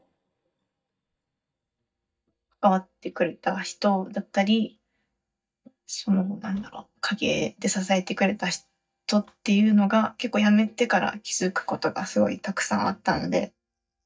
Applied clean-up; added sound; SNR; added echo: neural mask model DeepFilterNet 3.